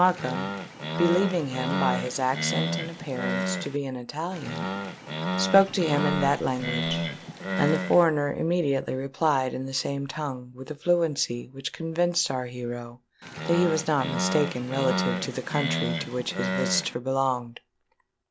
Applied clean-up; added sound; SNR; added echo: none; Animal; 3 dB; none.